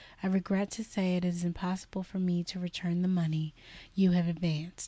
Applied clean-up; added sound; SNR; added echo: none; none; none; none.